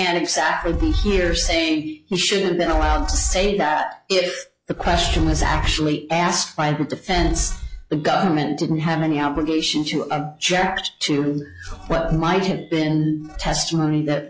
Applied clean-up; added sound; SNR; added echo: classical method log-MMSE.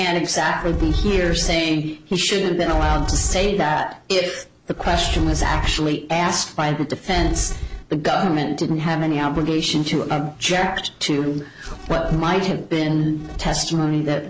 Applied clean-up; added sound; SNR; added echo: none; none; none; none.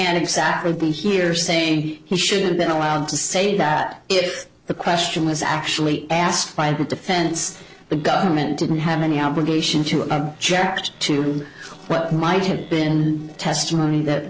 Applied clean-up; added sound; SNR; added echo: neural separator model SepFormer DNS4.